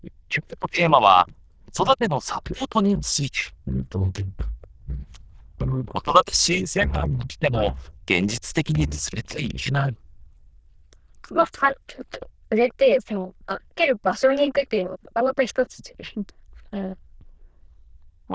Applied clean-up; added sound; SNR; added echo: neural diffusion model UNIVERSE++.